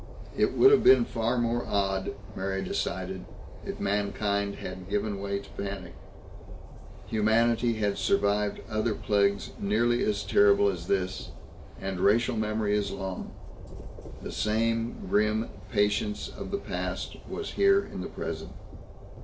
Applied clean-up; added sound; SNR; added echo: none; Train; 12 dB; none.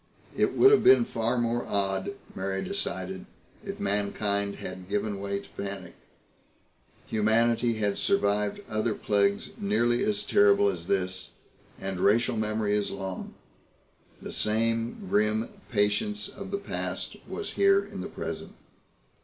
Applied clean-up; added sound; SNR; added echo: none; none; none; none.